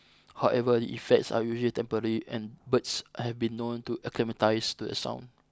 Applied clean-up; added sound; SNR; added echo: none; none; none; none.